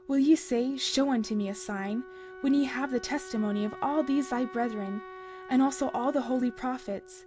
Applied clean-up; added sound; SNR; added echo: none; Wind instrument, woodwind instrument; 16 dB; none.